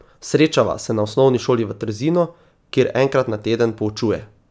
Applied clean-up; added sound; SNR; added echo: none; none; none; none.